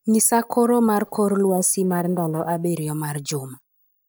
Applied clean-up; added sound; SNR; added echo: neural mask model DeepFilterNet 3.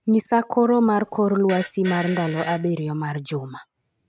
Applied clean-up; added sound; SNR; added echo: neural mask model RNNoise.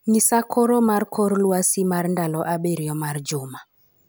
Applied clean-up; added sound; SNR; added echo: none; none; none; none.